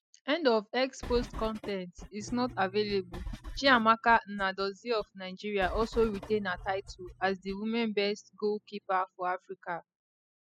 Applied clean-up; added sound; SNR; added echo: classical method spectral subtraction.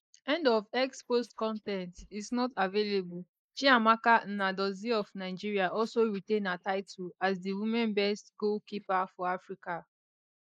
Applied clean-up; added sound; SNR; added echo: neural mask model Resemble Enhance denoiser.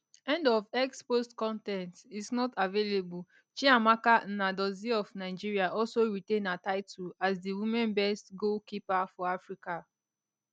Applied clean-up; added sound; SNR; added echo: none; none; none; none.